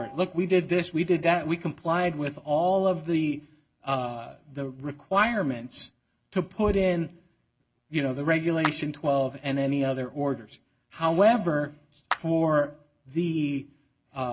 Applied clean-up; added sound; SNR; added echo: none; Clapping; 11 dB; none.